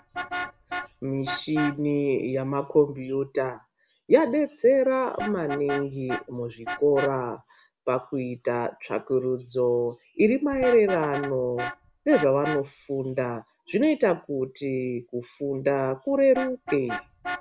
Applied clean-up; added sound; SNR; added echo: none; Vehicle horn, car horn, honking; 13 dB; none.